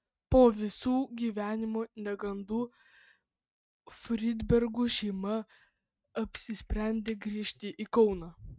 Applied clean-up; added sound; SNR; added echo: neural mask model RNNoise.